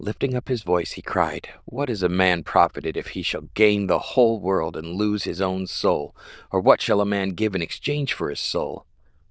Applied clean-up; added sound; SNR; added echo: neural diffusion model UNIVERSE++.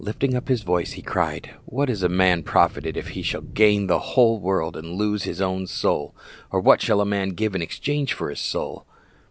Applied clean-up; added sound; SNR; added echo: none; Thunder / Rain; 20 dB; none.